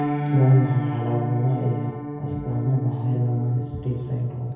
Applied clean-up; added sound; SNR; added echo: none; Piano; 7 dB; reverberation time 0.8 s.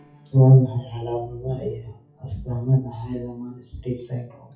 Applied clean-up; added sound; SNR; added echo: classical method WPE with log-MMSE.